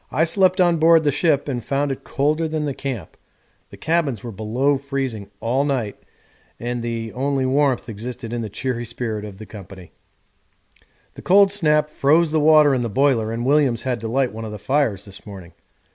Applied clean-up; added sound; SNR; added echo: none; none; none; none.